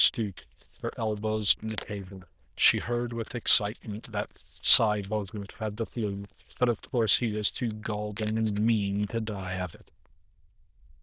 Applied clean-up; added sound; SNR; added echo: neural diffusion model UNIVERSE++.